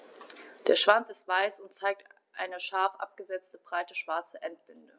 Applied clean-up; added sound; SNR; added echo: none; none; none; none.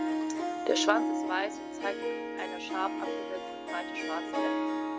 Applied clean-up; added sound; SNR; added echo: none; Harp; -2 dB; none.